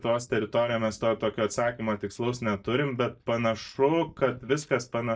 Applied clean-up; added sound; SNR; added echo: neural mask model DeepFilterNet 3.